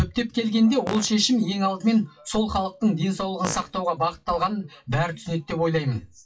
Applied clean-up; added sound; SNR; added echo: classical method WPE with log-MMSE.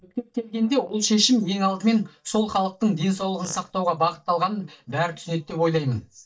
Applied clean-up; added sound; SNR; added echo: neural mask model DeepFilterNet 3.